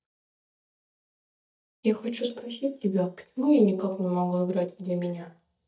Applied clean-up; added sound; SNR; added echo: neural mask model DeepFilterNet 3.